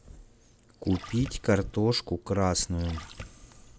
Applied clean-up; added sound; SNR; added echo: none; Splash, splatter; 16 dB; none.